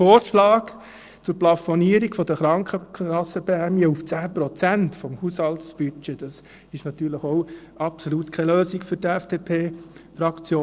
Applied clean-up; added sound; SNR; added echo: neural separator model SepFormer DNS4.